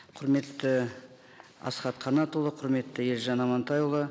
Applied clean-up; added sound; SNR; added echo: none; none; none; none.